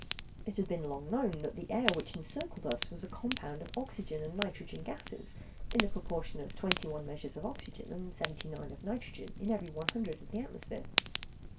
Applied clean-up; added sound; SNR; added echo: none; Fire; 1 dB; reverberation time 0.2 s.